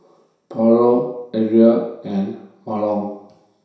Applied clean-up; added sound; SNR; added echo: none; none; none; reverberation time 0.7 s.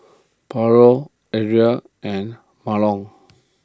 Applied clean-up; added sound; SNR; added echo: none; none; none; none.